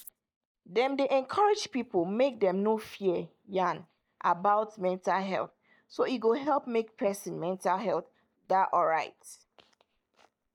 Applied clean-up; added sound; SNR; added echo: neural mask model DeepFilterNet 3.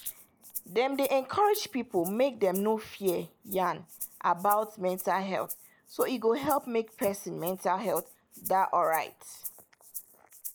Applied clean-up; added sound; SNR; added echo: neural mask model Resemble Enhance denoiser.